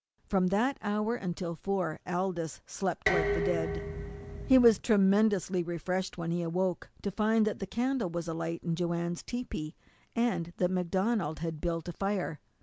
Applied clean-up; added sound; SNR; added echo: none; Dishes, pots, and pans; 5 dB; none.